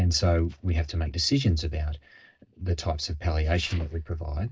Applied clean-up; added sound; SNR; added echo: neural mask model DeepFilterNet 3.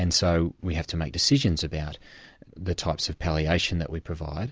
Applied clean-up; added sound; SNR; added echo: none; none; none; none.